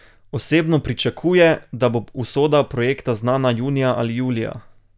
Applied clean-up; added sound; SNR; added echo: none; none; none; none.